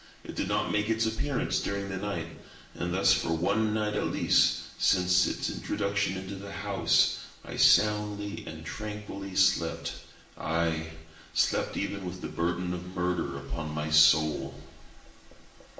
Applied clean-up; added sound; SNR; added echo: none; none; none; reverberation time 0.7 s.